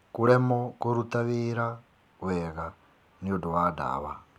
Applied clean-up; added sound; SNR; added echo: none; none; none; none.